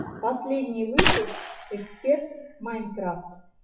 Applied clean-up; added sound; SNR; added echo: classical method WPE with log-MMSE.